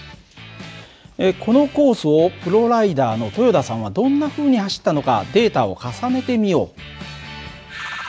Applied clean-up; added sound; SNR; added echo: none; none; none; none.